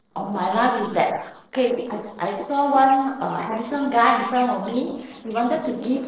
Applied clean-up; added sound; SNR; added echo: neural separator model SepFormer DNS4.